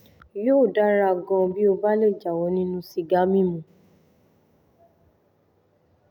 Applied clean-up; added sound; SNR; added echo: none; none; none; none.